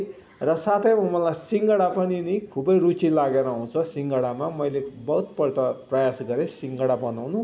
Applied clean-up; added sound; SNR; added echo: none; none; none; none.